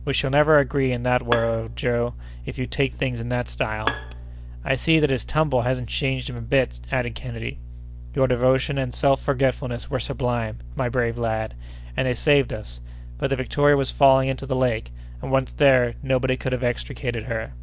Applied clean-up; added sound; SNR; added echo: none; Bowed string instrument + Bicycle bell; 12 dB; none.